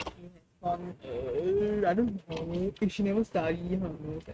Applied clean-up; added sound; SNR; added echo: neural mask model RNNoise.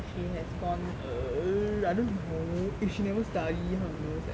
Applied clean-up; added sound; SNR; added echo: none; none; none; none.